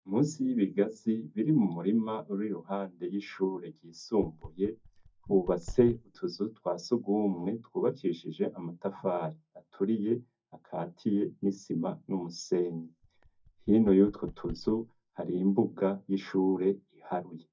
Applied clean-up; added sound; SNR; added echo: neural mask model DeepFilterNet 3.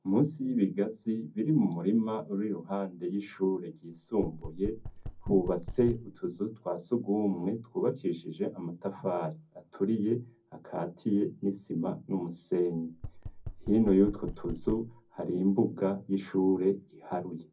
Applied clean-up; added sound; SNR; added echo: none; Knock; 11 dB; reverberation time 0.4 s.